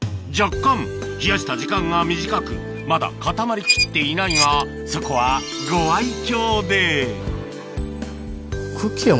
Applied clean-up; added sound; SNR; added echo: none; Squeak; 5 dB; none.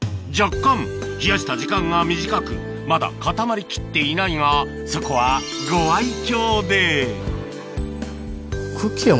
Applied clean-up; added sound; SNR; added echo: none; none; none; none.